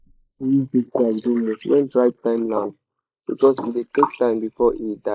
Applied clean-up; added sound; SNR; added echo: neural mask model Resemble Enhance denoiser.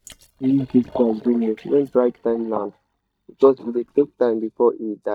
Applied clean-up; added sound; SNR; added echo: neural mask model DeepFilterNet 3.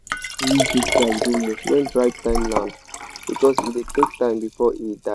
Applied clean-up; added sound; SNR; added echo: none; Liquid; 4 dB; none.